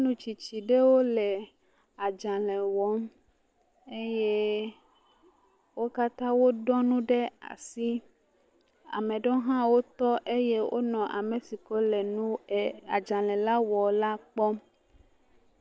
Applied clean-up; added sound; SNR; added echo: none; none; none; none.